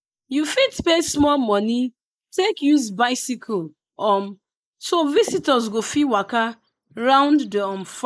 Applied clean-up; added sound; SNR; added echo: neural mask model Resemble Enhance denoiser.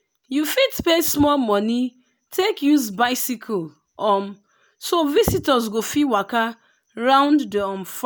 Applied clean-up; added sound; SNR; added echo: none; none; none; none.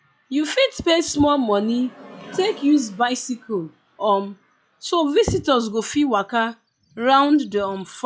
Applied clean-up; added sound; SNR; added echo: classical method log-MMSE.